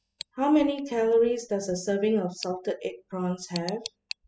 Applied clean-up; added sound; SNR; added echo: classical method spectral subtraction.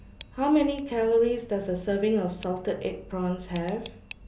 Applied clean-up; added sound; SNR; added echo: none; Tick; 19 dB; none.